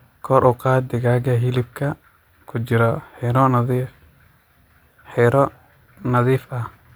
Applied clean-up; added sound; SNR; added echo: none; none; none; none.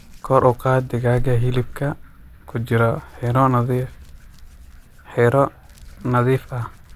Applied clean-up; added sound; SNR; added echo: none; Hands; 13 dB; none.